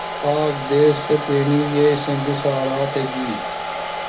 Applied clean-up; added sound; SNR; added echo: none; Domestic sounds, home sounds; 7 dB; reverberation time 0.3 s.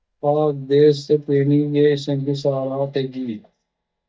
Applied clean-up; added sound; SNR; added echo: neural mask model DeepFilterNet 3.